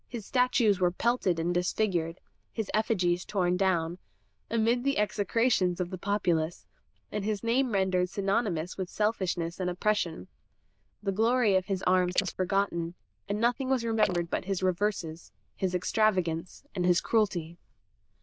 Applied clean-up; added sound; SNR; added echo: neural diffusion model UNIVERSE++.